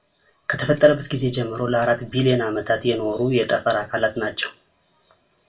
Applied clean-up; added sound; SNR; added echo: none; none; none; reverberation time 0.2 s.